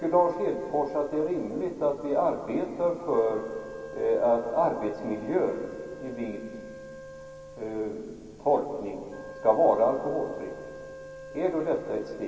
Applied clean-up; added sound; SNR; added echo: none; Wind instrument, woodwind instrument; 16 dB; reverberation time 2.4 s.